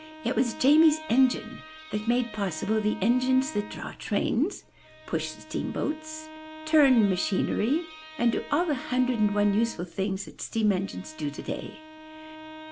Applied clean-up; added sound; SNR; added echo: none; Bowed string instrument; 17 dB; none.